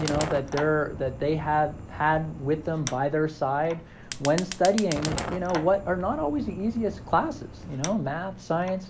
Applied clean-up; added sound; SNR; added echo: none; Fire; 10 dB; none.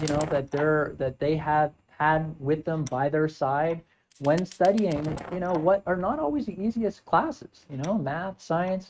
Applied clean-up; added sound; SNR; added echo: neural mask model RNNoise.